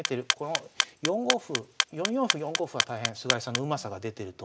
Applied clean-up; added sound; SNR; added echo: none; Clock; -1 dB; none.